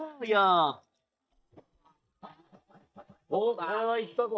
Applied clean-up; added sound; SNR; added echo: neural mask model DeepFilterNet 3.